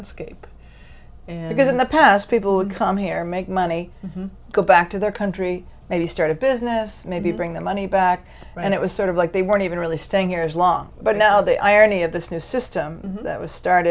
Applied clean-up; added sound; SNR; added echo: none; none; none; none.